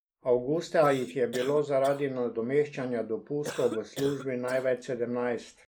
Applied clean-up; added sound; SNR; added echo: neural mask model Resemble Enhance denoiser.